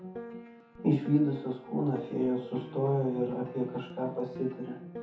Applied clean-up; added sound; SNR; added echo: none; Piano; 14 dB; reverberation time 0.5 s.